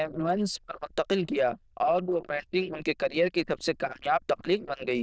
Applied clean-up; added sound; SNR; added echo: neural diffusion model UNIVERSE++.